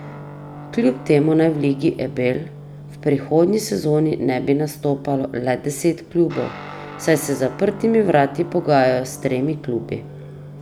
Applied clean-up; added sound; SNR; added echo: none; Guitar; 16 dB; none.